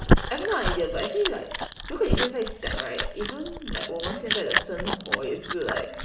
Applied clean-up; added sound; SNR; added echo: none; Chewing, mastication; -3 dB; reverberation time 0.7 s.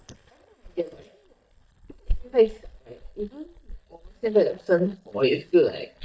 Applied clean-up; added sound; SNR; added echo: neural mask model DeepFilterNet 3.